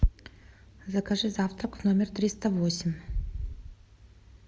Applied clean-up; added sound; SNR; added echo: none; none; none; none.